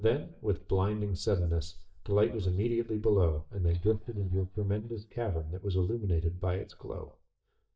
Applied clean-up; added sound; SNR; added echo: neural mask model DeepFilterNet 3.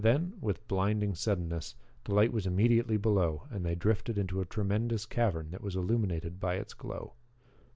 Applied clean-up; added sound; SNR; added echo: none; none; none; none.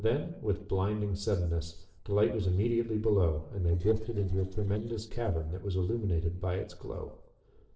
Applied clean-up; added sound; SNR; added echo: neural separator model SepFormer DNS4.